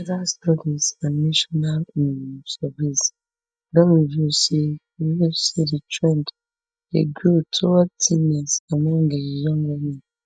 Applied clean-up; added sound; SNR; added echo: neural mask model DeepFilterNet 3.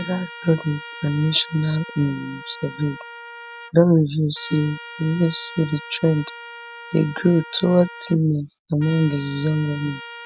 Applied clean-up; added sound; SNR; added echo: none; Trumpet; 16 dB; none.